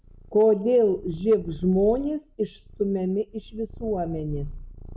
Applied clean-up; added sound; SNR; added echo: none; Purr; 16 dB; none.